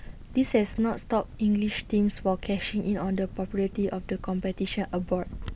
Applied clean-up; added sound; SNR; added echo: none; Crackle; 13 dB; none.